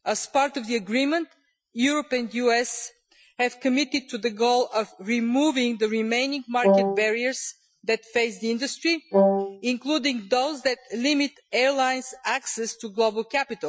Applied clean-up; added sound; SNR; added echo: classical method Wiener filter.